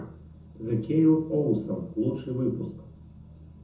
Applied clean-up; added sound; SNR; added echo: none; none; none; reverberation time 0.5 s.